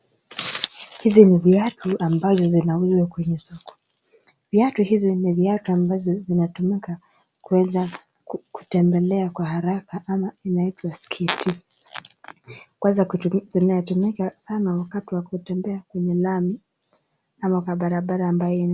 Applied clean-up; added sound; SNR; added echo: none; none; none; none.